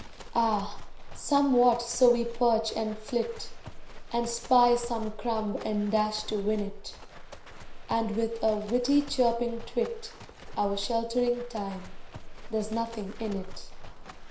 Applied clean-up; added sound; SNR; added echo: none; Livestock, farm animals, working animals; 11 dB; reverberation time 0.5 s.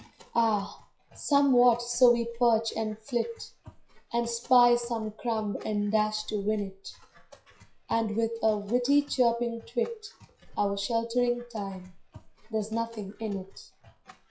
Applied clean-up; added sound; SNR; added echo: classical method WPE with log-MMSE.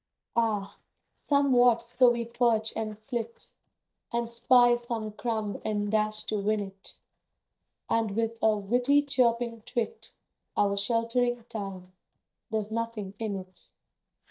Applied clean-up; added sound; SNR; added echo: neural mask model DeepFilterNet 3.